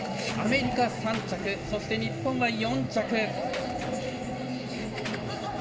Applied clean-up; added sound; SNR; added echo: none; Gunshot, gunfire; 14 dB; reverberation time 0.4 s.